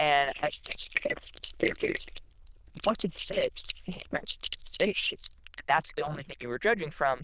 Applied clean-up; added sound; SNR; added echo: neural diffusion model UNIVERSE++.